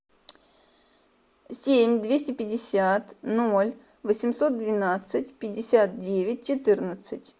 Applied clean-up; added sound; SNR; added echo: none; none; none; none.